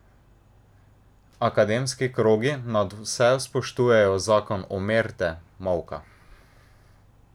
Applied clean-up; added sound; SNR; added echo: none; none; none; none.